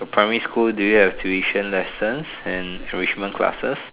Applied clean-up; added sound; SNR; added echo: none; Splash, splatter; 17 dB; none.